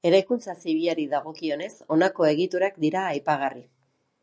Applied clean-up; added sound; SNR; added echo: none; none; none; none.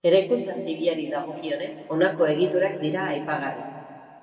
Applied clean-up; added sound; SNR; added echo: none; none; none; reverberation time 2.2 s.